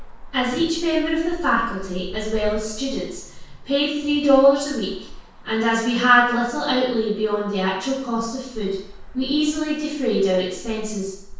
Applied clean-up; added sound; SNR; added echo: none; Traffic noise, roadway noise; 14 dB; reverberation time 0.6 s.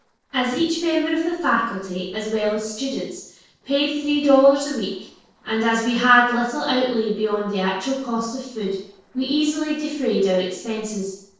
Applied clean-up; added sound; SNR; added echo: neural separator model SepFormer DNS4.